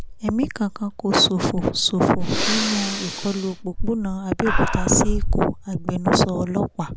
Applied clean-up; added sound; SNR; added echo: none; Breathing; 4 dB; none.